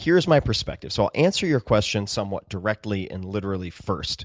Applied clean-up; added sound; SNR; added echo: none; none; none; none.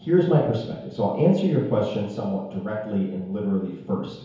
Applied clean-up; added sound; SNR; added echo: none; none; none; reverberation time 1.0 s.